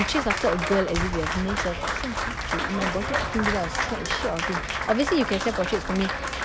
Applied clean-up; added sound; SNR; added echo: none; Applause; 2 dB; none.